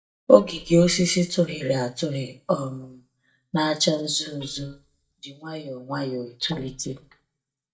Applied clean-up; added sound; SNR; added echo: neural mask model DeepFilterNet 3.